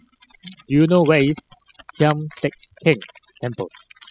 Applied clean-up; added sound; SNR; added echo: classical method spectral subtraction.